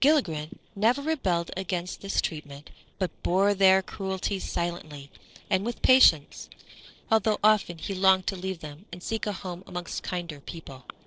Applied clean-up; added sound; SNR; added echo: neural separator model SepFormer DNS4.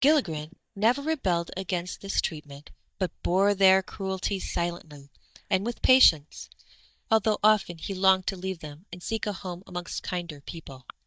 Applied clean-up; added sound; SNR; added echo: neural mask model DeepFilterNet 3.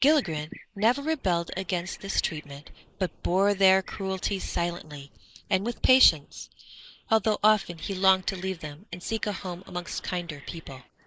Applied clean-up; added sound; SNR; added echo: neural mask model Resemble Enhance denoiser.